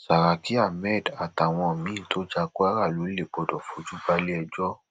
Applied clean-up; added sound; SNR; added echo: none; none; none; none.